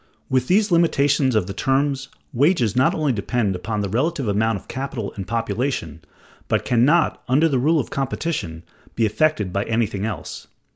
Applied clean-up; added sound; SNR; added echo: none; none; none; none.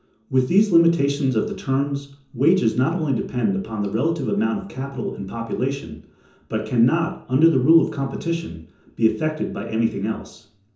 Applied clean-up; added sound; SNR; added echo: none; none; none; reverberation time 0.6 s.